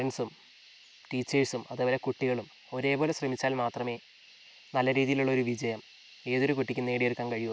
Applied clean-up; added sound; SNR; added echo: none; none; none; none.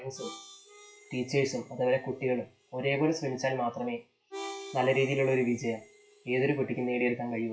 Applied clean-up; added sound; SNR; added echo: classical method WPE with log-MMSE.